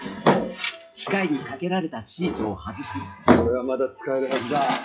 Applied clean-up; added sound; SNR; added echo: classical method WPE with log-MMSE.